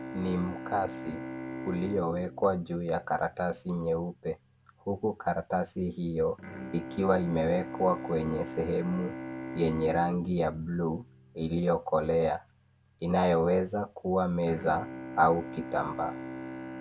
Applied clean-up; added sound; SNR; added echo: none; Bowed string instrument; 12 dB; none.